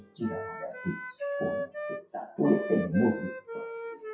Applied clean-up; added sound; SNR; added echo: classical method WPE with log-MMSE.